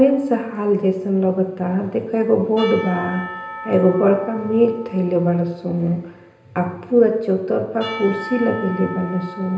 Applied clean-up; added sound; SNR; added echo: none; Church bell / Percussion; 16 dB; reverberation time 0.9 s.